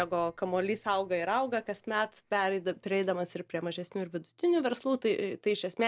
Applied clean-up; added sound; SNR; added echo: neural separator model SepFormer DNS4.